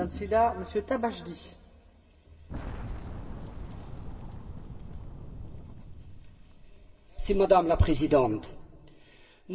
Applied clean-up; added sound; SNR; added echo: none; Boom; 13 dB; reverberation time 1.8 s.